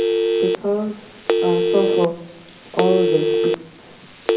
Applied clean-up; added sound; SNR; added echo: none; Telephone; -4 dB; reverberation time 0.6 s.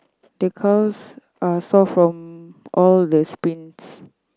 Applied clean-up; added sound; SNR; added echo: none; none; none; none.